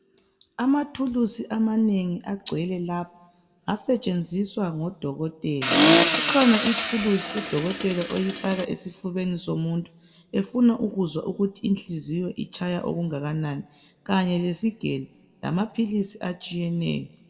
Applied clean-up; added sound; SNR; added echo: none; Accelerating, revving, vroom; -3 dB; reverberation time 0.5 s.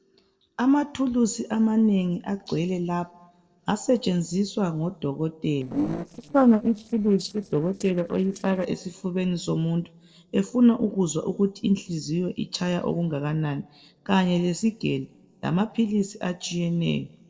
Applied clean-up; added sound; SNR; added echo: neural separator model SepFormer DNS4.